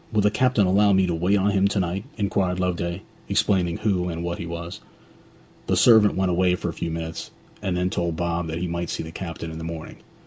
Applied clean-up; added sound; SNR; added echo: none; none; none; none.